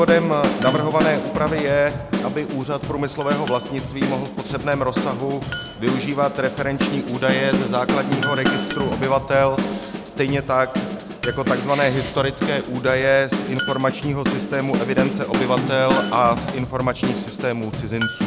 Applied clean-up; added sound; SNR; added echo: none; Chink, clink + Drum / Drum kit; 2 dB; none.